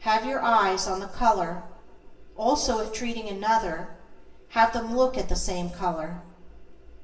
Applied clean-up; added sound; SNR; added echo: none; none; none; reverberation time 1.0 s.